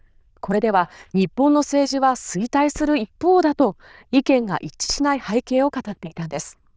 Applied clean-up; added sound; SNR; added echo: neural diffusion model UNIVERSE++.